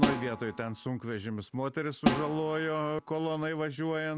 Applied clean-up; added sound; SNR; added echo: none; Snare drum; 2 dB; none.